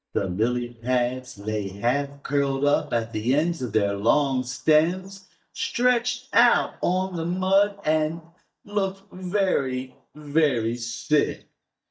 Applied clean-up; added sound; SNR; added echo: neural mask model DeepFilterNet 3.